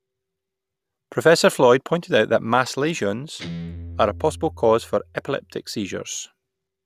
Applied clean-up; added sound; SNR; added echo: none; Guitar; 19 dB; none.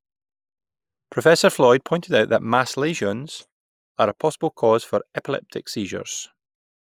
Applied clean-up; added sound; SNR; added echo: neural mask model Resemble Enhance denoiser.